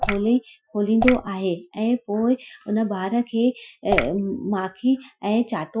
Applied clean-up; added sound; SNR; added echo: classical method Wiener filter.